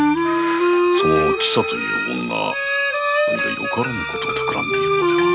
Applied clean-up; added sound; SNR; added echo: none; Wind instrument, woodwind instrument; -3 dB; none.